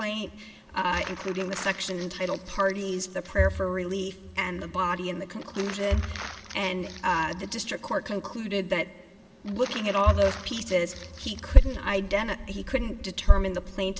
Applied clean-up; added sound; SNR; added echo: none; Crumpling, crinkling; 17 dB; reverberation time 2.9 s.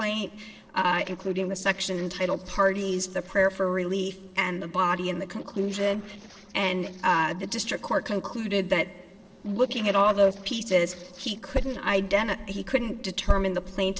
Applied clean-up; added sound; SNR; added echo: neural separator model SepFormer DNS4.